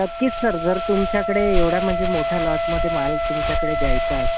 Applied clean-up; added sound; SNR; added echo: none; Crumpling, crinkling + Wind instrument, woodwind instrument; -2 dB; none.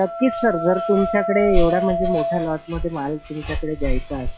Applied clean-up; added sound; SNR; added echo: classical method log-MMSE.